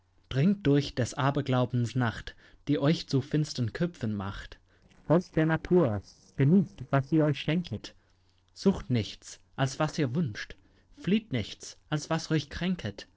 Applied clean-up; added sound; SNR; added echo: neural separator model SepFormer DNS4.